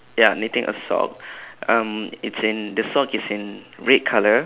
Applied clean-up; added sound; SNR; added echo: none; none; none; none.